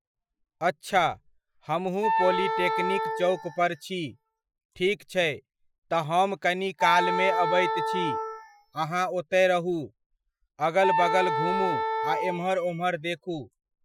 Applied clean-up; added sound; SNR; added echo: classical method Wiener filter.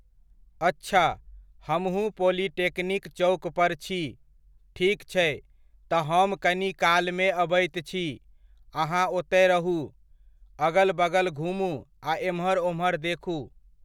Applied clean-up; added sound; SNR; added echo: none; none; none; none.